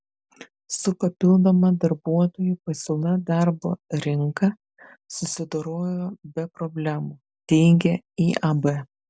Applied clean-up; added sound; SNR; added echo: none; none; none; none.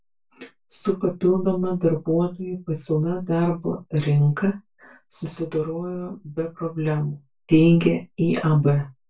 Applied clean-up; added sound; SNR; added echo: none; none; none; reverberation time 0.2 s.